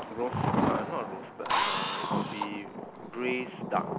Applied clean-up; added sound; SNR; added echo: none; Drill + Thunder; -4 dB; none.